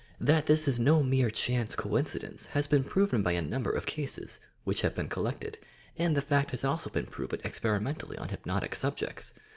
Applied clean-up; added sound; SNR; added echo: none; none; none; none.